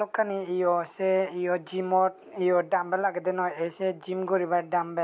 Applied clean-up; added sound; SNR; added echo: none; none; none; none.